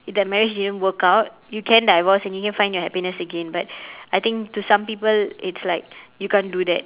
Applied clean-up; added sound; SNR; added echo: none; none; none; none.